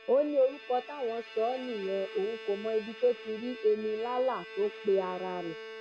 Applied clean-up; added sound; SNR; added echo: none; Bowed string instrument; 14 dB; none.